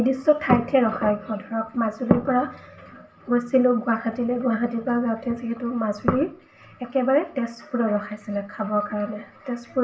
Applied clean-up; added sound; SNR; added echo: none; none; none; reverberation time 0.4 s.